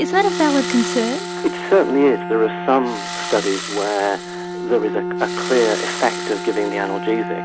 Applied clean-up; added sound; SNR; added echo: none; Bowed string instrument + Engine starting; 6 dB; none.